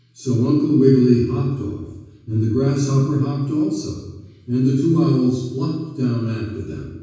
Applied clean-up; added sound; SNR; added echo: none; none; none; reverberation time 1.2 s.